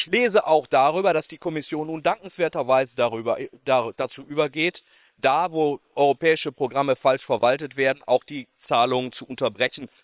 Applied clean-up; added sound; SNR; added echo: neural separator model SepFormer WHAM!.